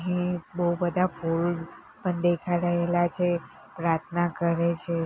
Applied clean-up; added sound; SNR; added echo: none; none; none; none.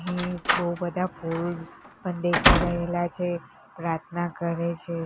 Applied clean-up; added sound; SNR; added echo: none; Slam; -2 dB; none.